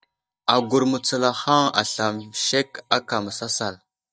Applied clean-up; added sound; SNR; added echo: neural mask model DeepFilterNet 3.